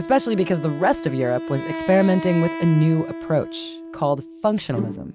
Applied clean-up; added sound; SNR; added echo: none; Wind instrument, woodwind instrument; 11 dB; none.